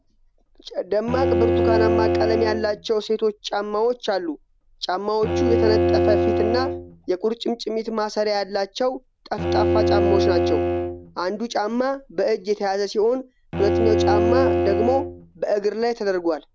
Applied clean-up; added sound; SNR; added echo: none; Bowed string instrument; 0 dB; none.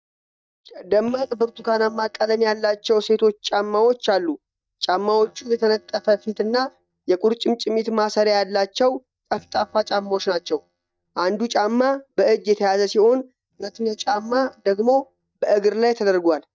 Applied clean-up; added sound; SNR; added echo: neural mask model DeepFilterNet 3.